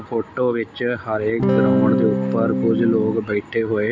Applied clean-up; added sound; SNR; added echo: none; Electric guitar / Strum; -2 dB; none.